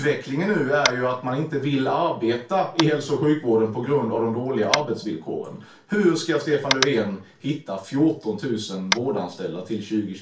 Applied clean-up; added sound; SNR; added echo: none; Tap; 10 dB; reverberation time 0.3 s.